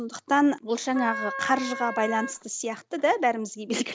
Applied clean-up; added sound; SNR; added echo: none; Wind instrument, woodwind instrument; 8 dB; none.